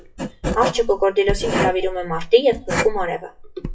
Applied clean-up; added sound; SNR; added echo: classical method WPE with log-MMSE.